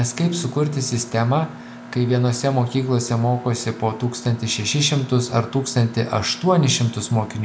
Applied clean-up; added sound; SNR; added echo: none; Mechanisms; 17 dB; none.